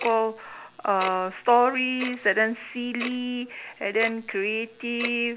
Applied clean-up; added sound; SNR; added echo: none; Tick-tock; 14 dB; none.